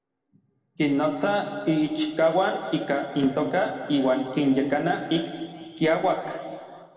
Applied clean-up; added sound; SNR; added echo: none; none; none; reverberation time 2.3 s.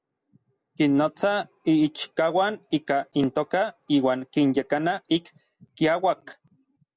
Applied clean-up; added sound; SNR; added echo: none; none; none; none.